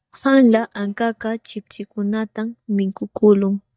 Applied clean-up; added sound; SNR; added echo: neural mask model DeepFilterNet 3.